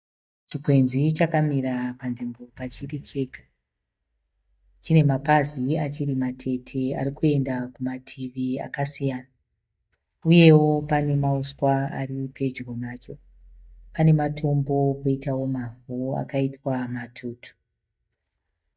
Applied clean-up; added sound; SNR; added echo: neural mask model DeepFilterNet 3.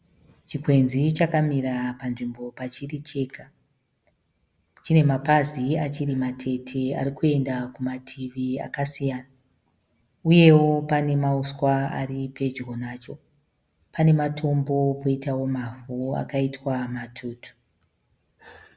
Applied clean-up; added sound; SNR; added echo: none; none; none; none.